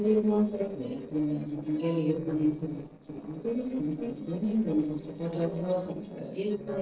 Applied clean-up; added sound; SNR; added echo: neural separator model SepFormer DNS4.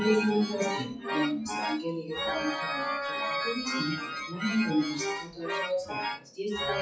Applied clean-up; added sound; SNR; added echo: classical method WPE with log-MMSE.